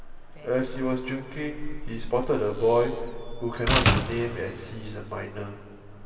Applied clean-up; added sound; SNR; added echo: none; Slam; 2 dB; reverberation time 2.4 s.